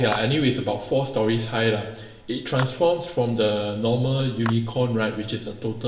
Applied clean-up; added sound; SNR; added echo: none; Clapping; 18 dB; reverberation time 1.0 s.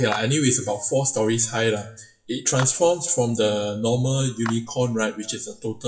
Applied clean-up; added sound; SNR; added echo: classical method WPE with log-MMSE.